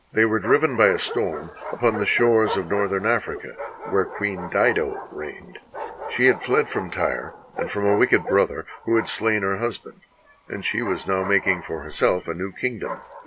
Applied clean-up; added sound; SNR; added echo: none; Bark; 12 dB; none.